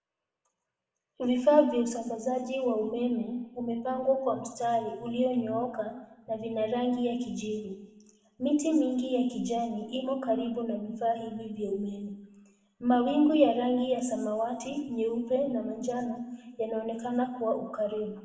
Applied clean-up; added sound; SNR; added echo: none; none; none; reverberation time 0.9 s.